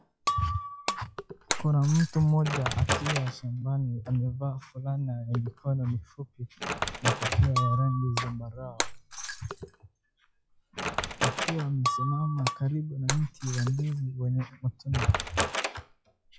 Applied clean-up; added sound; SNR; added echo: classical method log-MMSE.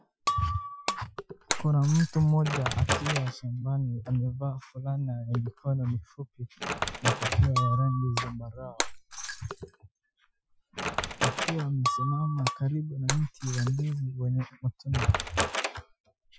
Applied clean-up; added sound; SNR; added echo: classical method Wiener filter.